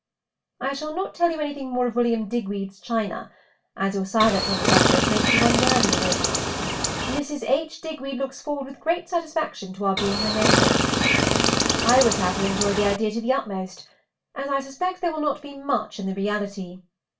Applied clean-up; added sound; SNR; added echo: none; Chirp, tweet; -4 dB; reverberation time 0.2 s.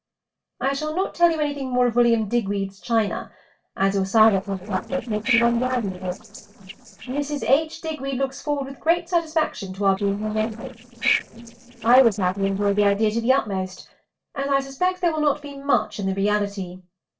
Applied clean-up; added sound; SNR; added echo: neural separator model SepFormer DNS4.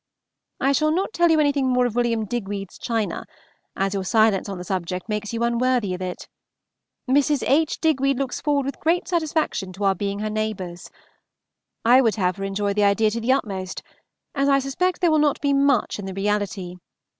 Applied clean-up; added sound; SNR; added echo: none; none; none; none.